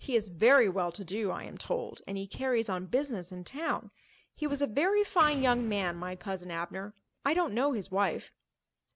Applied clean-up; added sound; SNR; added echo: none; Boom; 20 dB; none.